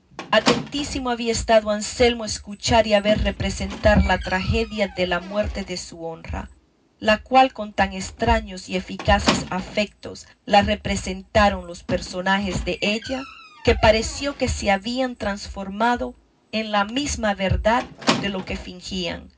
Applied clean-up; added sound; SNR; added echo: none; Squeak; 12 dB; reverberation time 0.4 s.